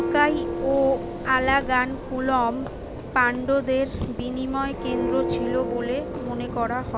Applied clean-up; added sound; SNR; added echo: none; Church bell; 5 dB; none.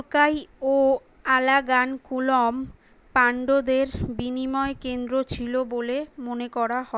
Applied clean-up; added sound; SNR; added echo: none; none; none; none.